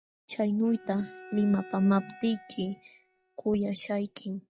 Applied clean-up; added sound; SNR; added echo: classical method log-MMSE.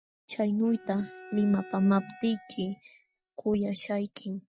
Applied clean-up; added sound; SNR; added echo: classical method Wiener filter.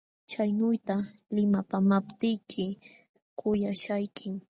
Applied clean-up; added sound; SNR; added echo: none; none; none; none.